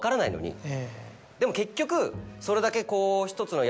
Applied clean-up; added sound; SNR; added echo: none; Bowed string instrument; 19 dB; none.